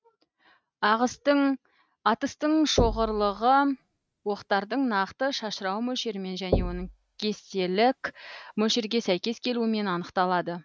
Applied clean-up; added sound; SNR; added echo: neural mask model RNNoise.